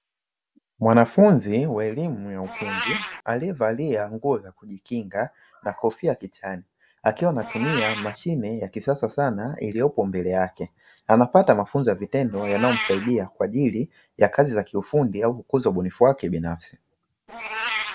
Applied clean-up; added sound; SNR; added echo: none; Meow; 13 dB; none.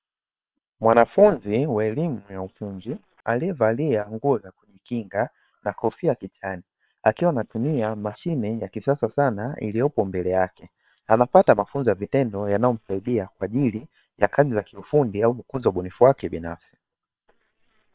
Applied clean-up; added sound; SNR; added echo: neural separator model SepFormer WHAM!.